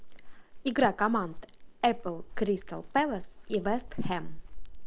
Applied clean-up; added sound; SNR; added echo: none; Chirp, tweet; 5 dB; none.